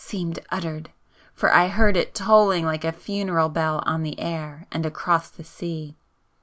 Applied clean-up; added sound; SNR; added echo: none; none; none; none.